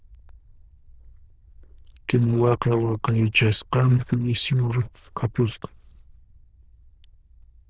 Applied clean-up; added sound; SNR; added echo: neural diffusion model UNIVERSE++.